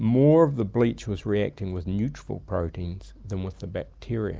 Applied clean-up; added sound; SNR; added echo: none; none; none; none.